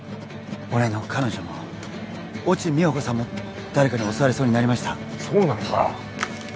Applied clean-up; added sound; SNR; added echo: none; none; none; none.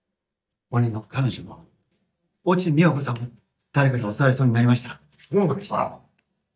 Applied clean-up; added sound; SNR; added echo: neural mask model DeepFilterNet 3.